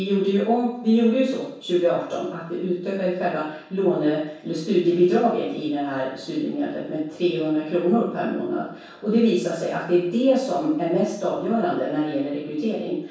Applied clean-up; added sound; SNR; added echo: none; none; none; reverberation time 0.7 s.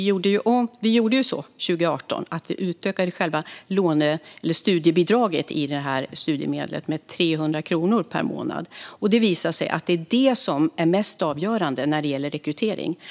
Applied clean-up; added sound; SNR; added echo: none; none; none; none.